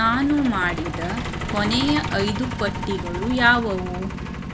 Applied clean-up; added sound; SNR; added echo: none; Truck; 5 dB; none.